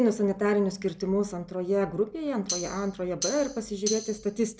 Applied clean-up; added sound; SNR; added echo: none; Tambourine; 8 dB; none.